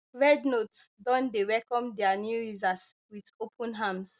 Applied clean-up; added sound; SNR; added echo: none; none; none; none.